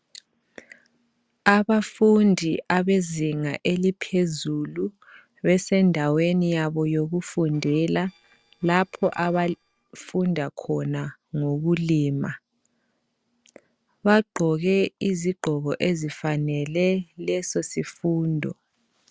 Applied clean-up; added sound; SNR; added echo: neural separator model SepFormer DNS4.